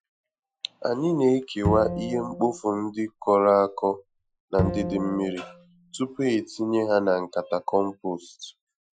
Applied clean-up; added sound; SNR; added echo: classical method Wiener filter.